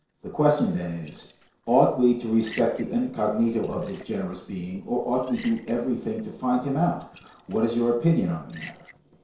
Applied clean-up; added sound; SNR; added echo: neural separator model SepFormer DNS4.